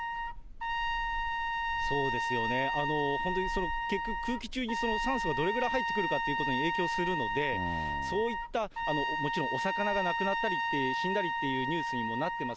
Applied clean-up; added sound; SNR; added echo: none; Trumpet; -2 dB; none.